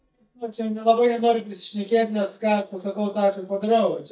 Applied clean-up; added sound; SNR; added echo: neural mask model DeepFilterNet 3.